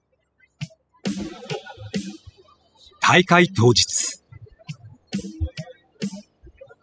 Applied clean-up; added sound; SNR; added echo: classical method spectral subtraction.